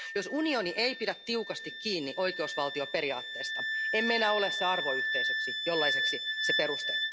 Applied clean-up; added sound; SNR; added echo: none; Wind instrument, woodwind instrument; 1 dB; none.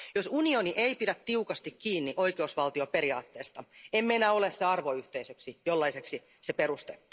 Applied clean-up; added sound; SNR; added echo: neural mask model Resemble Enhance denoiser.